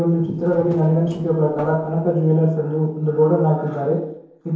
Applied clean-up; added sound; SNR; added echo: neural separator model SepFormer DNS4.